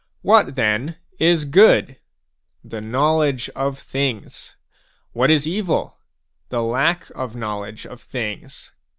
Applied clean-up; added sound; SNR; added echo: none; none; none; none.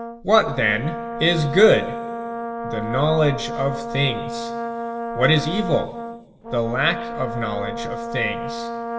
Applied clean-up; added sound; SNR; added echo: none; Brass instrument; 7 dB; reverberation time 2.2 s.